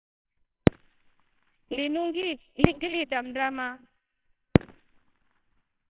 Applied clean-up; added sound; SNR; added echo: neural separator model SepFormer WHAMR!.